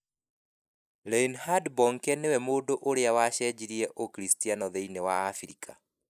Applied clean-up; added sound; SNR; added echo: neural mask model Resemble Enhance denoiser.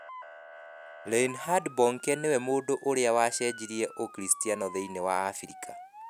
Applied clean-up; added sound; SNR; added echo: none; Motor vehicle (road) / Siren; 17 dB; none.